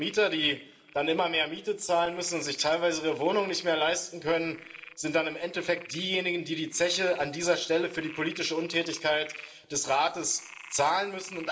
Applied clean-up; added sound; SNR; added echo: none; Frog; 20 dB; reverberation time 0.7 s.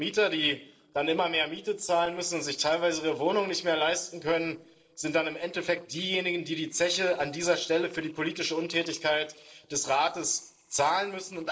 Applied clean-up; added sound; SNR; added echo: neural separator model SepFormer DNS4.